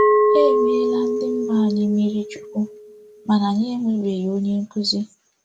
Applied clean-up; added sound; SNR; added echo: none; Glass; 0 dB; none.